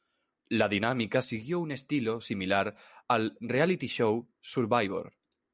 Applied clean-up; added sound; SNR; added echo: none; none; none; none.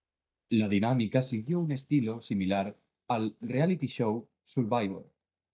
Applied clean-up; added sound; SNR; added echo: neural mask model DeepFilterNet 3.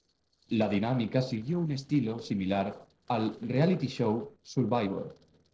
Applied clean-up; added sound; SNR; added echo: neural separator model SepFormer DNS4.